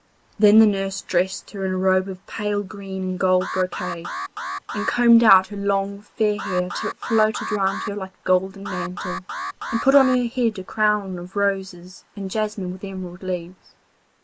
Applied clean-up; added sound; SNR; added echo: neural mask model Resemble Enhance denoiser.